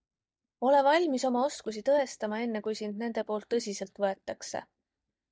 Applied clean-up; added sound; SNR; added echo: neural mask model DeepFilterNet 3.